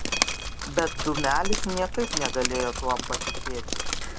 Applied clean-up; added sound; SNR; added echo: none; Drip; -1 dB; none.